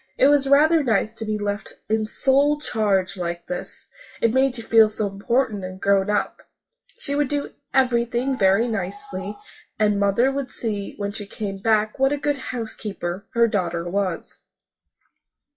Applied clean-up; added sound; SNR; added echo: classical method WPE with log-MMSE.